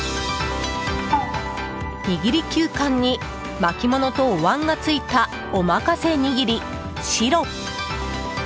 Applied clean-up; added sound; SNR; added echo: none; none; none; none.